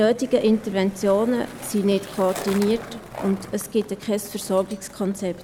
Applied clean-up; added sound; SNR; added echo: none; Skateboard; 16 dB; none.